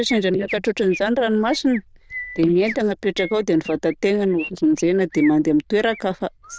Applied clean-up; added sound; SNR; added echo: neural diffusion model UNIVERSE++.